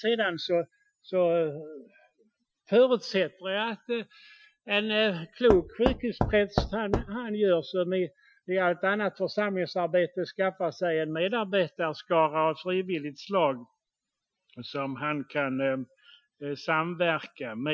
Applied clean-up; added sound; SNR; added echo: classical method Wiener filter.